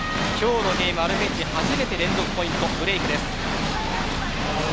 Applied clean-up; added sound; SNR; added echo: none; Aircraft; 10 dB; none.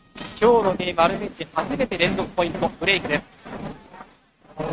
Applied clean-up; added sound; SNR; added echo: neural mask model RNNoise.